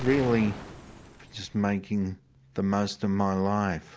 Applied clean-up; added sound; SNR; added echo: none; Explosion; 16 dB; none.